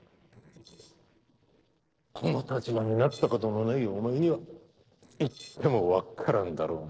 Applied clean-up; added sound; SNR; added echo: neural separator model SepFormer DNS4.